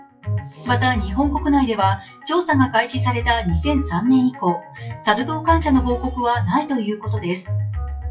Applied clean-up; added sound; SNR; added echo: classical method WPE with log-MMSE.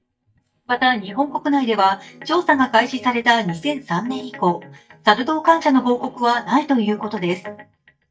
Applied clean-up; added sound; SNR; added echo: neural mask model DeepFilterNet 3.